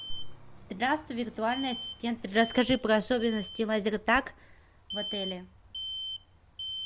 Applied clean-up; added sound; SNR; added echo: none; Alarm; 11 dB; none.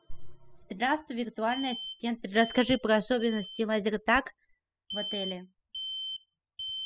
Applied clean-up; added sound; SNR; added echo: classical method spectral subtraction.